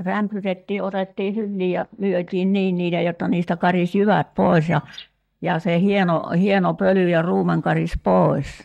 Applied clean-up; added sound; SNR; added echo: neural mask model DeepFilterNet 3.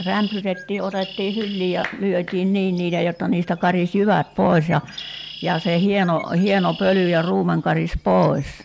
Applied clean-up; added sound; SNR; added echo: none; Bird; 18 dB; none.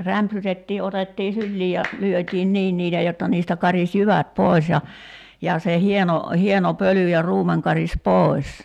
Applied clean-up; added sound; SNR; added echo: none; none; none; none.